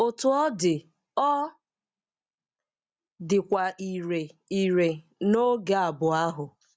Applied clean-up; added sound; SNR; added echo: none; none; none; none.